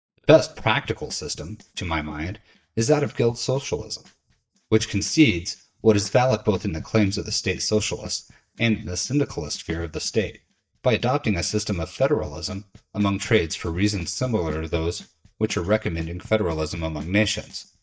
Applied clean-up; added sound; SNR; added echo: neural mask model DeepFilterNet 3.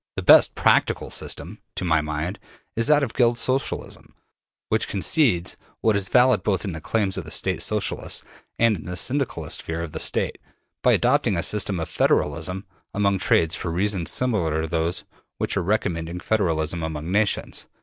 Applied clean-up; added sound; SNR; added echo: none; none; none; none.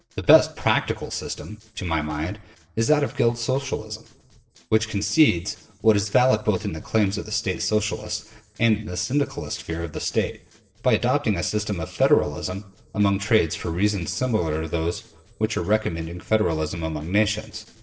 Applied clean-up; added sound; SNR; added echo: neural separator model SepFormer DNS4.